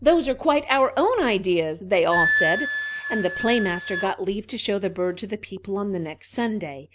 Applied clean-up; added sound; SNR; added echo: none; Wind instrument, woodwind instrument; 7 dB; none.